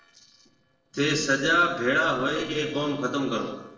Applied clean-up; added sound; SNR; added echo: neural separator model SepFormer DNS4.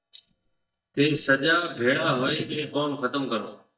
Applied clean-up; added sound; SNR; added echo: neural mask model DeepFilterNet 3.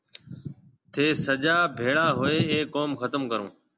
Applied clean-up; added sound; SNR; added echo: none; none; none; none.